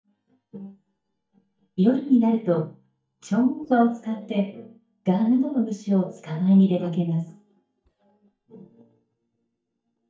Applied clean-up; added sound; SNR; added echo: neural mask model DeepFilterNet 3.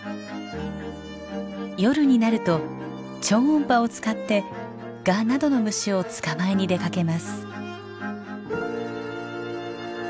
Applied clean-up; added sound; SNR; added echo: none; none; none; none.